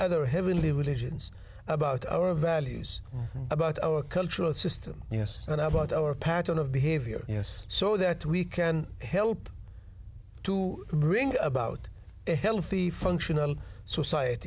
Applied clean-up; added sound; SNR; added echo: none; Motor vehicle (road); 17 dB; none.